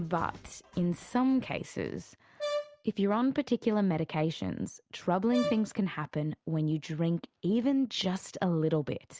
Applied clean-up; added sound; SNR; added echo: none; Brass instrument; 9 dB; none.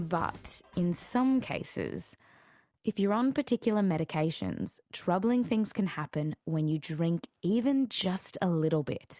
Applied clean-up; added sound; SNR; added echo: none; none; none; none.